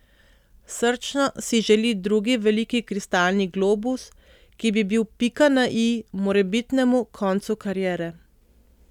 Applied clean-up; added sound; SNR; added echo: none; none; none; none.